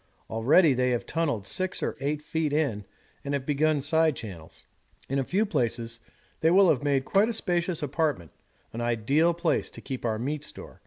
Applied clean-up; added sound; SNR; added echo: neural mask model Resemble Enhance denoiser.